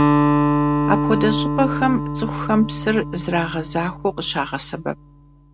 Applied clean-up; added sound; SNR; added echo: none; Acoustic guitar; -1 dB; none.